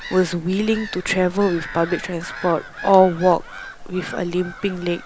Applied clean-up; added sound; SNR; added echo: none; Gull, seagull / Bird vocalization, bird call, bird song; 14 dB; none.